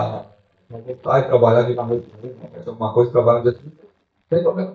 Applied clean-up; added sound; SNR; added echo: neural mask model DeepFilterNet 3.